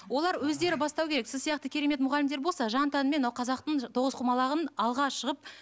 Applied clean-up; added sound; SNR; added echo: none; none; none; none.